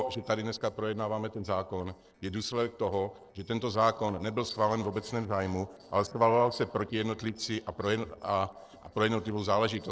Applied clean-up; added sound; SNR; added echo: neural separator model SepFormer DNS4.